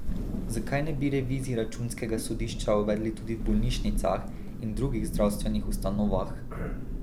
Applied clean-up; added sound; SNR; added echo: none; Thunder; 1 dB; none.